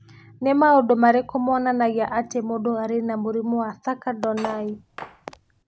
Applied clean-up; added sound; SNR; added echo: none; Cutlery, silverware; 14 dB; none.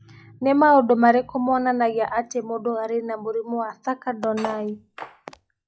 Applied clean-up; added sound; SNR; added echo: classical method log-MMSE.